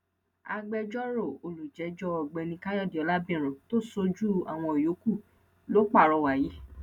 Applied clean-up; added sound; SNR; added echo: none; none; none; none.